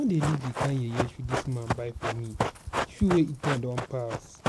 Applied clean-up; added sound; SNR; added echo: none; Run; 3 dB; none.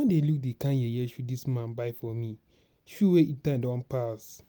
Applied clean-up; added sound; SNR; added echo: none; none; none; none.